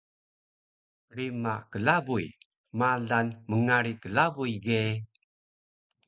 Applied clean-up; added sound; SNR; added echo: none; none; none; none.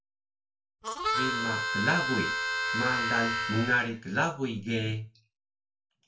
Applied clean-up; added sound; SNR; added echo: none; Harmonica; -1 dB; reverberation time 0.2 s.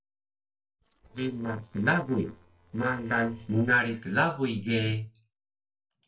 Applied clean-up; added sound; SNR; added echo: neural separator model SepFormer DNS4.